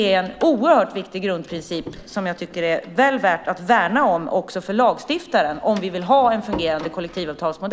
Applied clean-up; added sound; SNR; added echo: none; Door; 20 dB; none.